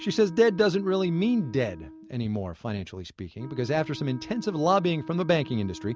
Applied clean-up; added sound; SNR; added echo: none; Wind instrument, woodwind instrument; 18 dB; none.